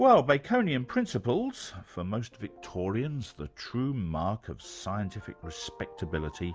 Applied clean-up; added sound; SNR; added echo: none; none; none; none.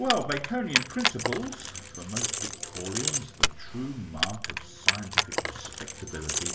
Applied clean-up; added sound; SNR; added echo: none; Keys jangling; -4 dB; reverberation time 0.5 s.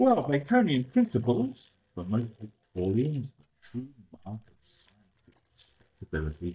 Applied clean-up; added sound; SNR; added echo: neural mask model DeepFilterNet 3.